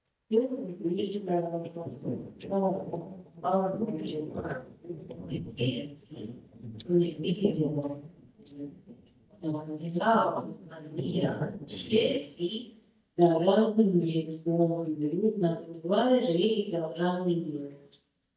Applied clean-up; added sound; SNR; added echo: neural mask model DeepFilterNet 3.